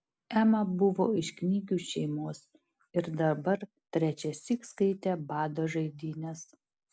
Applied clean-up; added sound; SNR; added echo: none; none; none; none.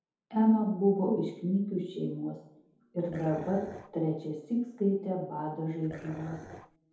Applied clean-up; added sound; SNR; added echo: none; Dog; 15 dB; reverberation time 0.8 s.